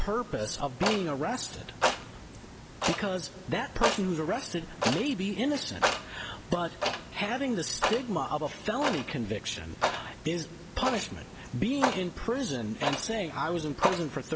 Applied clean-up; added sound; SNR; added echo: none; Clock; 3 dB; none.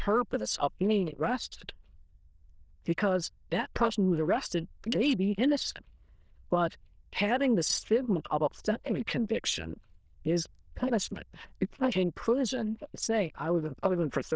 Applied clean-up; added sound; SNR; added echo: neural diffusion model UNIVERSE++.